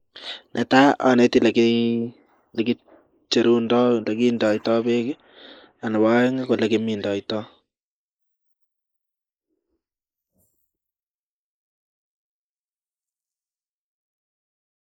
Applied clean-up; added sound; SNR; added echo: neural mask model Resemble Enhance denoiser.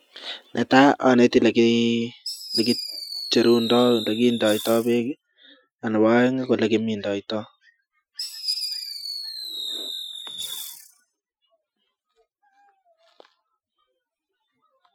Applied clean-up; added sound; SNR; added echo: classical method Wiener filter.